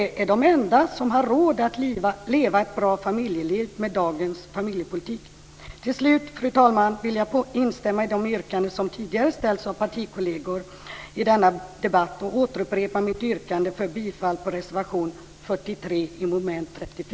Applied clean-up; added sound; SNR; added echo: none; none; none; none.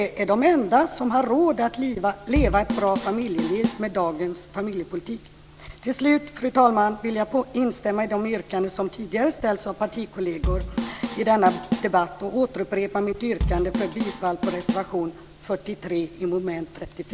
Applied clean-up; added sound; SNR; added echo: none; Drum kit; 5 dB; none.